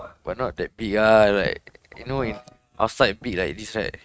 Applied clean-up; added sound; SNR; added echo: neural mask model RNNoise.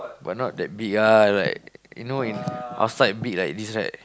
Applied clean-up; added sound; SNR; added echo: none; none; none; none.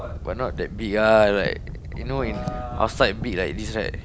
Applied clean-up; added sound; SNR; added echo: none; Animal; 9 dB; none.